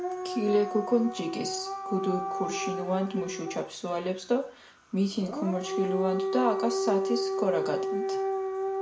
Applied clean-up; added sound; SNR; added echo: none; Siren / Dog; 2 dB; reverberation time 0.4 s.